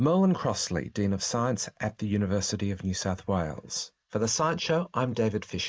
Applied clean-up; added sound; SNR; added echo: neural mask model Resemble Enhance denoiser.